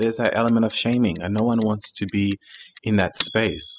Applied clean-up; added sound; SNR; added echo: classical method spectral subtraction.